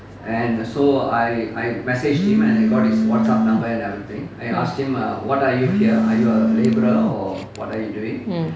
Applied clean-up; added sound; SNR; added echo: none; none; none; none.